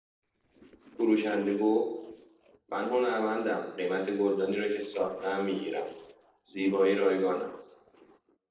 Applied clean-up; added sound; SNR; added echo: neural separator model SepFormer DNS4.